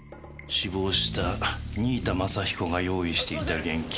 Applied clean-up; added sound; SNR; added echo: none; none; none; none.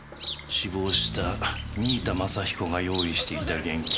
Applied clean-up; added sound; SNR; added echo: none; Chirp, tweet; 9 dB; none.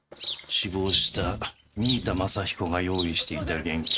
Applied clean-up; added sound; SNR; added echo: neural mask model RNNoise.